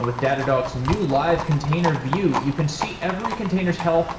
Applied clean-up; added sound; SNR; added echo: none; Livestock, farm animals, working animals; 8 dB; reverberation time 0.8 s.